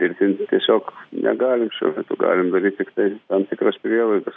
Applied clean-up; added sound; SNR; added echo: none; none; none; none.